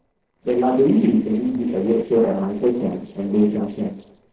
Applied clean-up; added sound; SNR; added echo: neural separator model SepFormer DNS4.